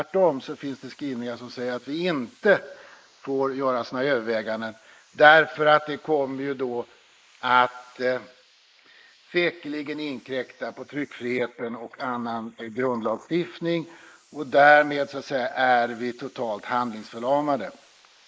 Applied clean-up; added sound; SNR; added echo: neural mask model Resemble Enhance denoiser.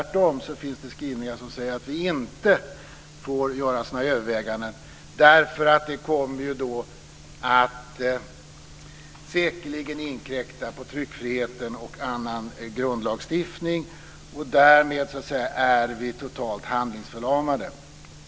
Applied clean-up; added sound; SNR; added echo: none; none; none; none.